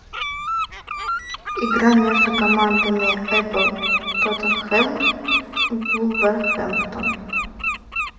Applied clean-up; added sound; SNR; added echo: none; Bird; 0 dB; reverberation time 2.3 s.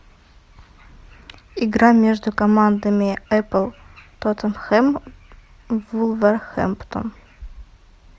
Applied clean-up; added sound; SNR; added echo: none; none; none; none.